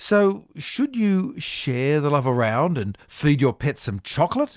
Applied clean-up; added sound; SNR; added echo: none; none; none; none.